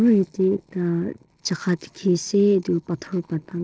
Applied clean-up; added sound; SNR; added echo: neural separator model SepFormer DNS4.